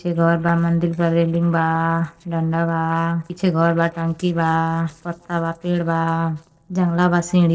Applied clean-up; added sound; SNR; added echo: neural separator model SepFormer DNS4.